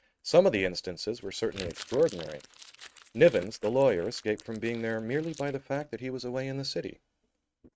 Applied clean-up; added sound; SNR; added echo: neural mask model RNNoise.